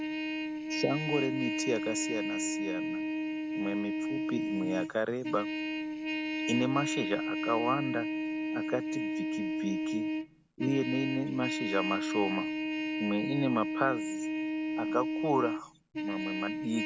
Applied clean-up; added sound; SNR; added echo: none; Trumpet; -1 dB; none.